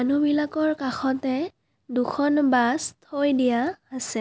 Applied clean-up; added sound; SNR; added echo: none; none; none; none.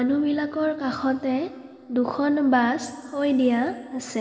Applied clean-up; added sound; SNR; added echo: none; none; none; reverberation time 2.5 s.